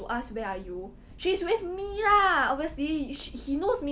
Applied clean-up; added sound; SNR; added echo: none; Accelerating, revving, vroom; 17 dB; none.